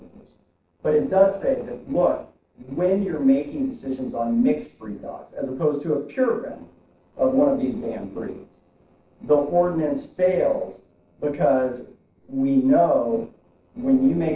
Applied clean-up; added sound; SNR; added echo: neural separator model SepFormer DNS4.